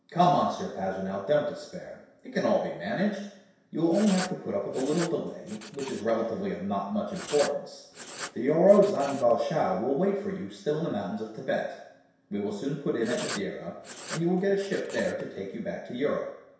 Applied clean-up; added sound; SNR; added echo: none; Writing; 14 dB; reverberation time 0.7 s.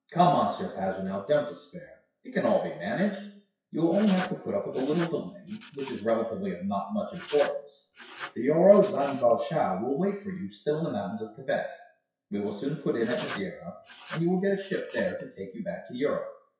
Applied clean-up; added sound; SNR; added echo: classical method WPE with log-MMSE.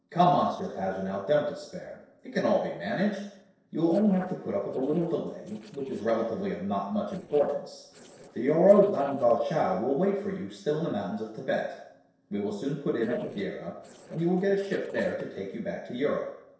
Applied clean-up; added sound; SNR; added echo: neural separator model SepFormer DNS4.